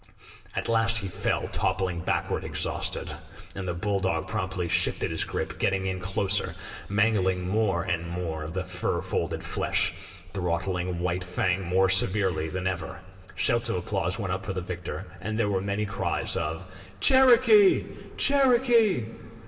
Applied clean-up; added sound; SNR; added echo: none; none; none; reverberation time 2.0 s.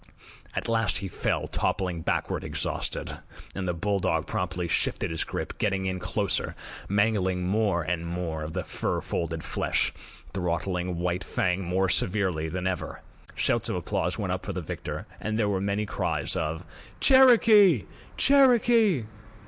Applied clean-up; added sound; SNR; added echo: none; none; none; none.